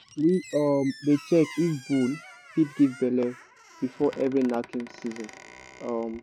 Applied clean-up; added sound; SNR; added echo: none; Squeak; 19 dB; none.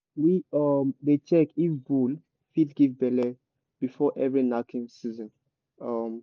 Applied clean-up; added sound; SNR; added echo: none; none; none; none.